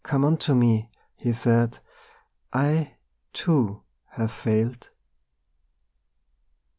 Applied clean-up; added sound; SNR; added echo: none; none; none; none.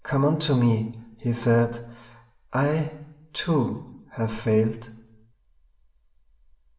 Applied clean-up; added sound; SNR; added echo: none; none; none; reverberation time 0.8 s.